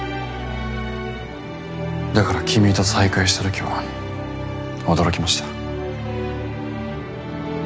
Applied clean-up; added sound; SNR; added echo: none; none; none; none.